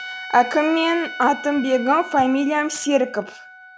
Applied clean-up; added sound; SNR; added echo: none; Trumpet; 14 dB; none.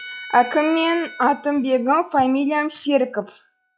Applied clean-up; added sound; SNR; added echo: classical method log-MMSE.